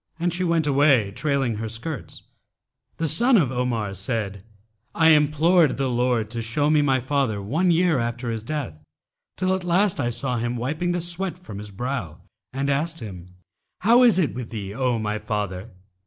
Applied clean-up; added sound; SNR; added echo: none; none; none; none.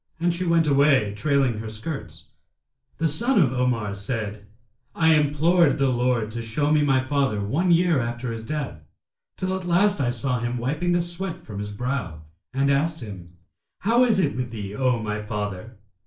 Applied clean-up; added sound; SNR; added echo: none; none; none; reverberation time 0.3 s.